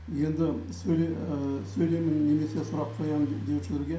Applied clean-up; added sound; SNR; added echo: none; Engine; 10 dB; reverberation time 0.5 s.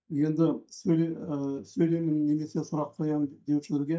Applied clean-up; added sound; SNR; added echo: neural mask model DeepFilterNet 3.